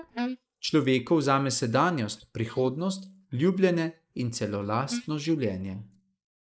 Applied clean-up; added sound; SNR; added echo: neural mask model Resemble Enhance denoiser.